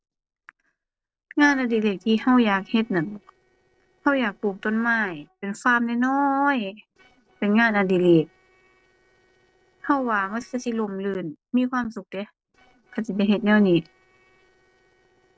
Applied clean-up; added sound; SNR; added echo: neural separator model SepFormer DNS4.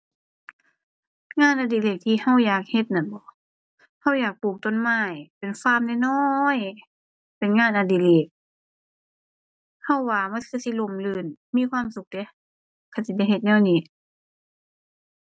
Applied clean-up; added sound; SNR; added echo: none; none; none; none.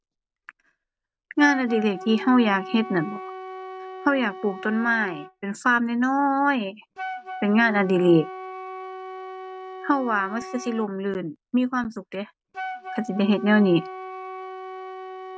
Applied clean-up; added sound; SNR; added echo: none; Wind instrument, woodwind instrument; 13 dB; none.